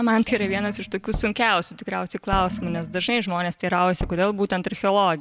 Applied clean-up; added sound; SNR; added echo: none; Sink (filling or washing) / Water + Tap / Bass drum; 11 dB; none.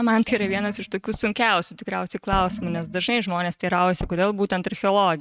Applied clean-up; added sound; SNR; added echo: neural mask model RNNoise.